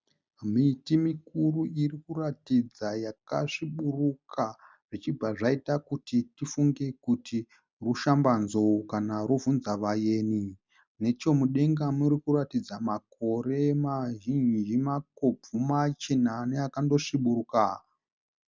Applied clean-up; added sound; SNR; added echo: none; none; none; none.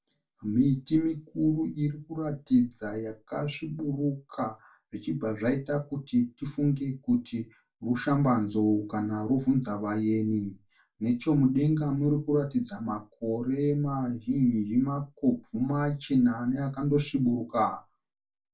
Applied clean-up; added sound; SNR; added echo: none; none; none; reverberation time 0.2 s.